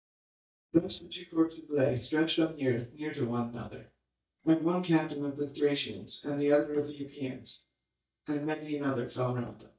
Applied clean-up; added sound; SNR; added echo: neural mask model DeepFilterNet 3.